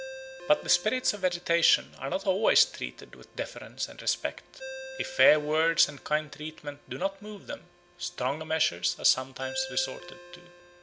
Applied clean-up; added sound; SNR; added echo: none; Ringtone; 17 dB; none.